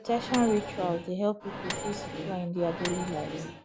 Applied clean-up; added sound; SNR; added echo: none; Microwave oven; 6 dB; none.